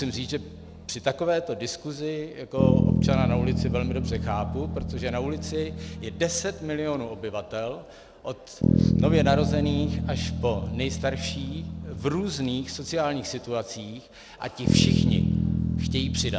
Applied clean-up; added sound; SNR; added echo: none; Bass guitar; -2 dB; none.